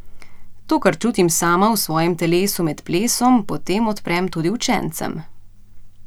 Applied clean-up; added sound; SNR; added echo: none; none; none; none.